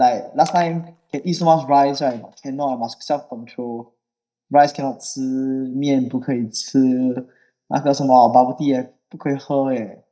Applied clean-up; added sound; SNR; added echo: neural mask model DeepFilterNet 3.